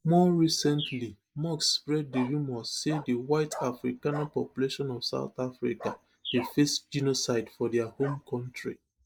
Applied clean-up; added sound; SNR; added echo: neural mask model Resemble Enhance denoiser.